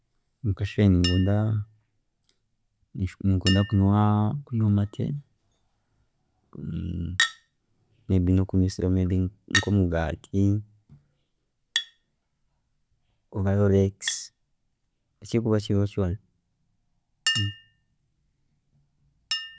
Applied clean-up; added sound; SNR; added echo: none; Chink, clink; 11 dB; none.